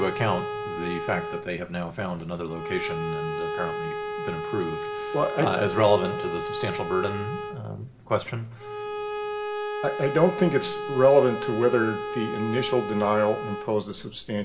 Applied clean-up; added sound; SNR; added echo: none; Bowed string instrument; 6 dB; reverberation time 0.8 s.